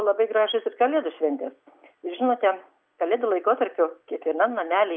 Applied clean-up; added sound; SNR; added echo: none; none; none; none.